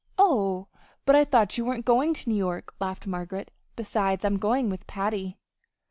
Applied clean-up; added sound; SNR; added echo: none; none; none; none.